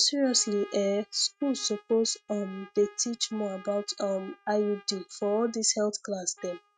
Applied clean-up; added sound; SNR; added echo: neural mask model RNNoise.